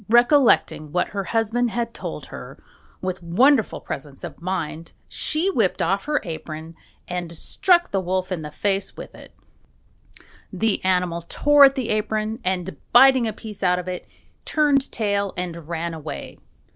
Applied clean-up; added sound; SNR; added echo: none; none; none; none.